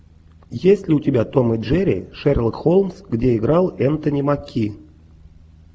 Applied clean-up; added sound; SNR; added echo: none; none; none; none.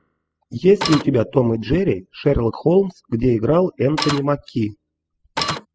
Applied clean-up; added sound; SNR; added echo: classical method spectral subtraction.